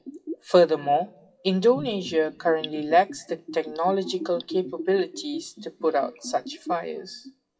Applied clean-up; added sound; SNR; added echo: classical method WPE with log-MMSE.